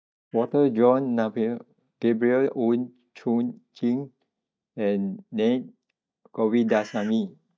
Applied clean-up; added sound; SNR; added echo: neural mask model DeepFilterNet 3.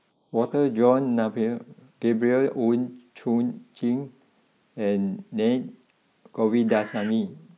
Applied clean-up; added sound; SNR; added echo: neural mask model Resemble Enhance denoiser.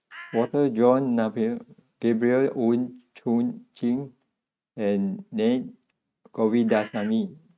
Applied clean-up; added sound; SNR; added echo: neural mask model RNNoise.